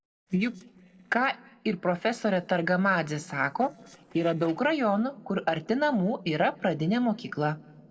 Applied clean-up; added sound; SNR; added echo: neural separator model SepFormer DNS4.